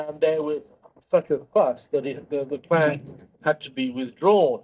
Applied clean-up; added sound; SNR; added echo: neural mask model DeepFilterNet 3.